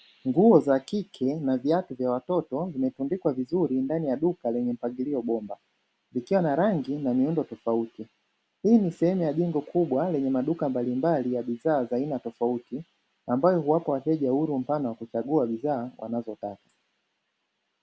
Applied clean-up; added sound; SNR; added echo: none; none; none; none.